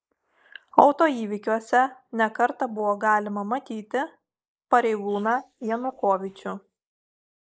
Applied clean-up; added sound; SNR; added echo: neural mask model Resemble Enhance denoiser.